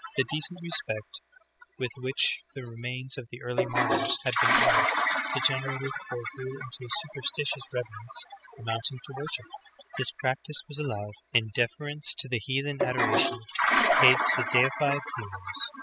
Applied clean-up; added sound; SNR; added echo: classical method spectral subtraction.